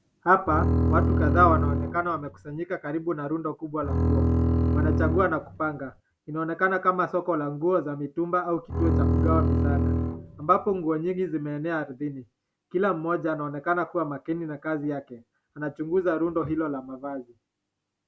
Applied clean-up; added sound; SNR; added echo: none; Bowed string instrument; -3 dB; none.